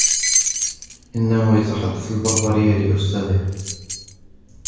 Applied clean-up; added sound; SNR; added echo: none; Keys jangling; 4 dB; reverberation time 1.0 s.